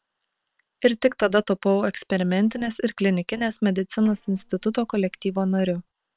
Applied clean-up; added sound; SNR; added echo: neural separator model SepFormer WHAM!.